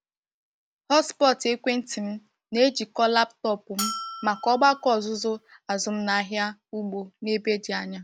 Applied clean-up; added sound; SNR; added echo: none; Bell; 10 dB; none.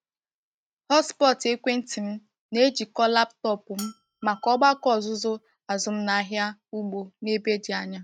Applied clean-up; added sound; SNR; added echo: neural mask model RNNoise.